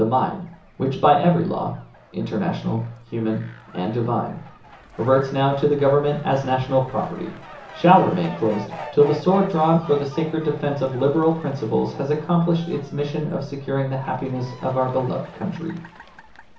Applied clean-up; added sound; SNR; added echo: none; Fowl; 19 dB; reverberation time 0.7 s.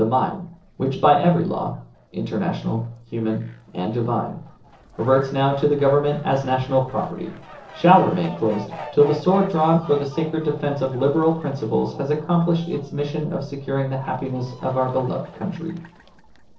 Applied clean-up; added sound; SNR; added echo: neural separator model SepFormer DNS4.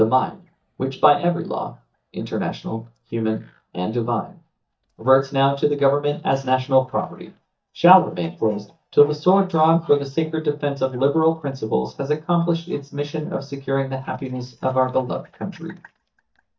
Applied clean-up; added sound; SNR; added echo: neural mask model DeepFilterNet 3.